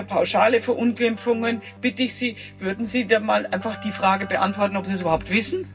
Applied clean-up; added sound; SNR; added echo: none; Keyboard (musical); 17 dB; reverberation time 0.4 s.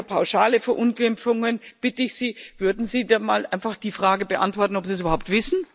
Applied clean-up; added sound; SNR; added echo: none; none; none; none.